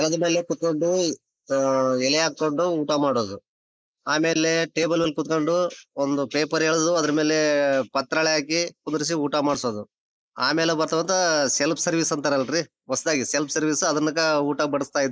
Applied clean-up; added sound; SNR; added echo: neural mask model Resemble Enhance denoiser.